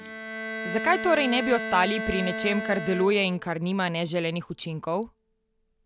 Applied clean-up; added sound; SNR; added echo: none; Bowed string instrument; 8 dB; none.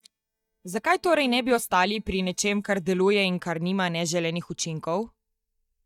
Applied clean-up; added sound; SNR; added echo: neural mask model DeepFilterNet 3.